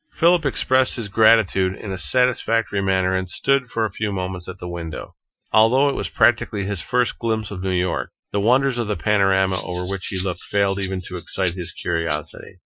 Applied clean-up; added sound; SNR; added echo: classical method Wiener filter.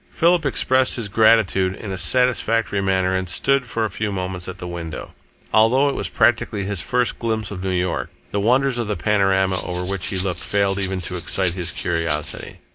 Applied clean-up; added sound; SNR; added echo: none; Rattle (instrument); 15 dB; none.